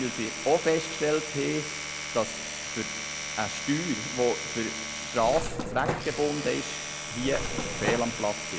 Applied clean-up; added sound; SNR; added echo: none; Mechanisms + Domestic sounds, home sounds; 4 dB; none.